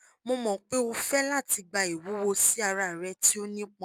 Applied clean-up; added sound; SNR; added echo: none; none; none; none.